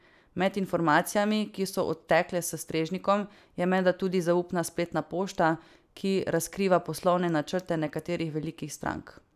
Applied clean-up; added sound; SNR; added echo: none; none; none; none.